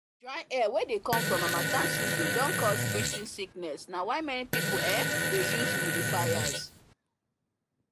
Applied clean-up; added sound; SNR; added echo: none; Fart; -3 dB; none.